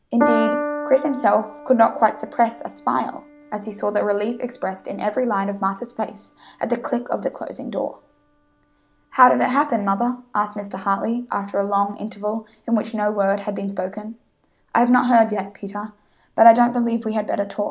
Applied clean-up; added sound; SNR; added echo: none; Piano; 12 dB; none.